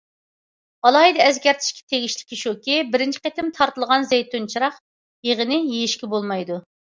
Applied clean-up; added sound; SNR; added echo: none; none; none; none.